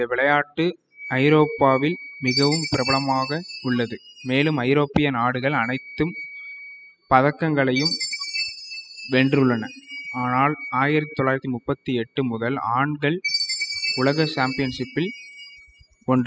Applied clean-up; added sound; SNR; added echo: classical method spectral subtraction.